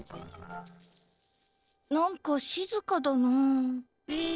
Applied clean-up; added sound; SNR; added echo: neural separator model SepFormer DNS4.